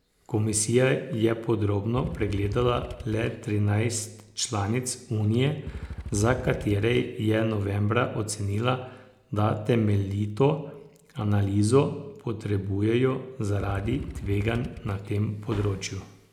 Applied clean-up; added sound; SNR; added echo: none; Motorcycle / Engine; 13 dB; none.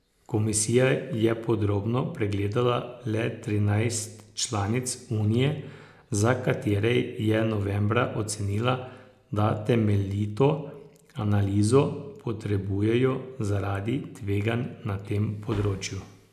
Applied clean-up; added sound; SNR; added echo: none; none; none; none.